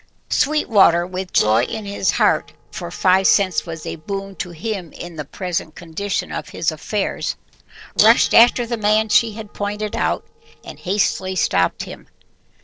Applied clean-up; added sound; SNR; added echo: neural separator model SepFormer DNS4.